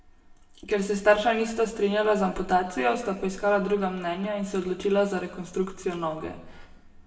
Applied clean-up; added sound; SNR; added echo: none; none; none; reverberation time 0.9 s.